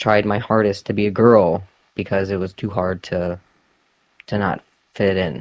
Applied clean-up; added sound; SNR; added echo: neural mask model Resemble Enhance denoiser.